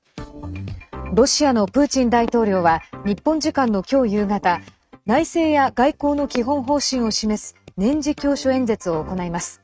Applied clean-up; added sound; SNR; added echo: neural mask model RNNoise.